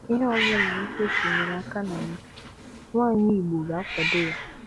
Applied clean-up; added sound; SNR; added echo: none; Hiss; 3 dB; none.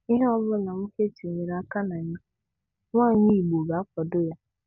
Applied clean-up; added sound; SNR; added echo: none; none; none; none.